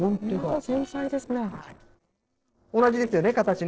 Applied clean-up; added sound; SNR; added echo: neural separator model SepFormer DNS4.